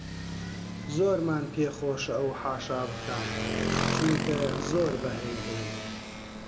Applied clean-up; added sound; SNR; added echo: none; Motorcycle; 2 dB; none.